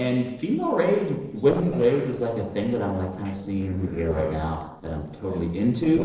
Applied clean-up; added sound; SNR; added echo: neural separator model SepFormer DNS4.